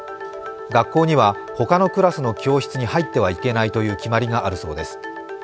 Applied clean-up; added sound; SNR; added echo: none; none; none; none.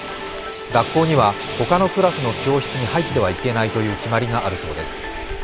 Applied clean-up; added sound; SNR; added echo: none; Subway, metro, underground + Guitar; 8 dB; none.